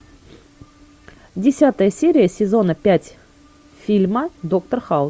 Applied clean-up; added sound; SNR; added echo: none; none; none; none.